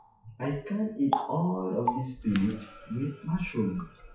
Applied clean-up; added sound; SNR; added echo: classical method WPE with log-MMSE.